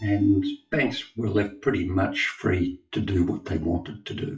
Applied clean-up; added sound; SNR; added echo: classical method WPE with log-MMSE.